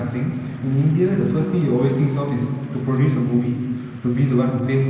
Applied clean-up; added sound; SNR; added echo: neural mask model Resemble Enhance denoiser.